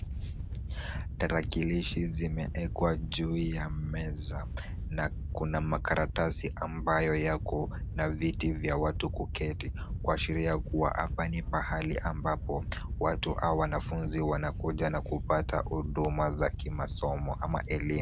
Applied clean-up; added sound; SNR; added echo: none; Wind / Boat, Water vehicle; 4 dB; none.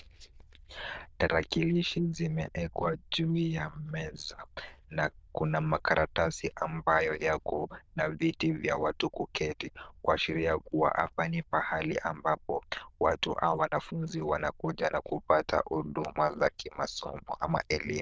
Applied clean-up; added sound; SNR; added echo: neural diffusion model UNIVERSE++.